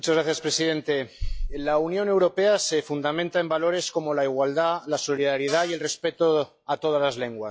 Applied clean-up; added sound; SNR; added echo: classical method log-MMSE.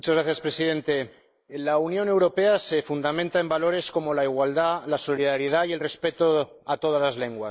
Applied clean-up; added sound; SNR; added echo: neural mask model Resemble Enhance denoiser.